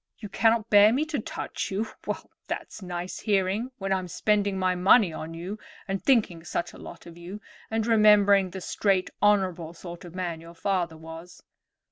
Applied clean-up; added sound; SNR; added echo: none; none; none; none.